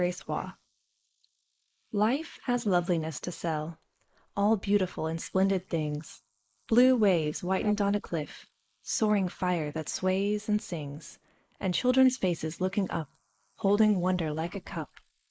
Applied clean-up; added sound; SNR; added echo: neural mask model Resemble Enhance denoiser.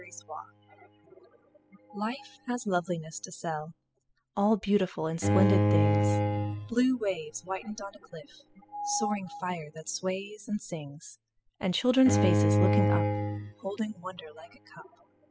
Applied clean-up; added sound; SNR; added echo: classical method spectral subtraction.